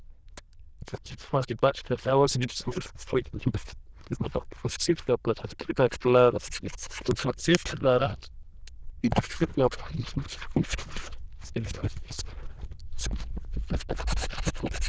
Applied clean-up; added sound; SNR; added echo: neural diffusion model UNIVERSE++.